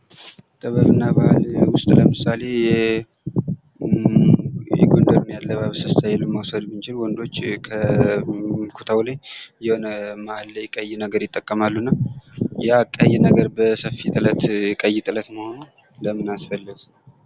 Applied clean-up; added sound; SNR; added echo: none; none; none; none.